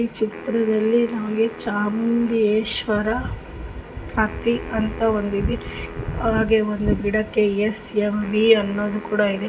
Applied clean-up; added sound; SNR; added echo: none; Wind instrument, woodwind instrument; 17 dB; reverberation time 0.4 s.